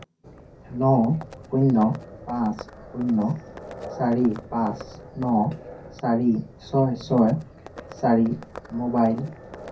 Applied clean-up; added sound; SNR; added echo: none; Livestock, farm animals, working animals; 17 dB; reverberation time 0.3 s.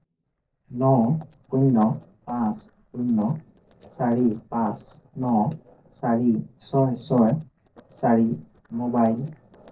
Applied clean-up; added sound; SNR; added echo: neural separator model SepFormer DNS4.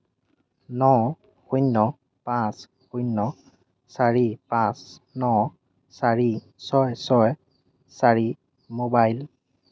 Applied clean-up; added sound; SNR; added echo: none; none; none; none.